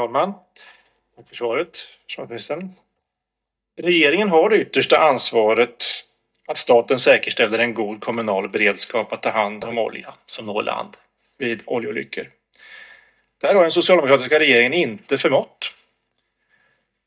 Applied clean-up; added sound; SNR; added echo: neural mask model DeepFilterNet 3.